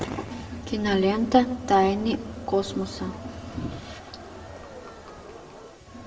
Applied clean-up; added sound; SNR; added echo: none; Crowd; 12 dB; reverberation time 0.6 s.